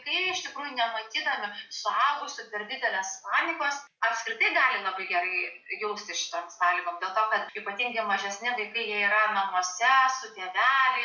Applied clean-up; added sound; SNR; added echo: none; none; none; none.